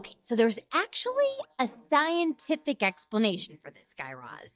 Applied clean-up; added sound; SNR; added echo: neural mask model DeepFilterNet 3.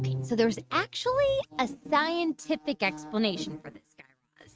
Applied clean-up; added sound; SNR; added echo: neural mask model RNNoise.